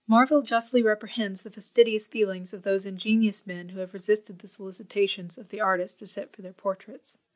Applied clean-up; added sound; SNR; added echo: none; none; none; none.